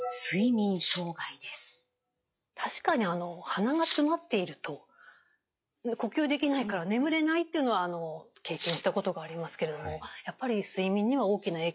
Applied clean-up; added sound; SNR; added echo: classical method log-MMSE.